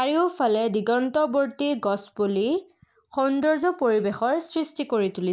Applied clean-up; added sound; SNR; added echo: none; none; none; none.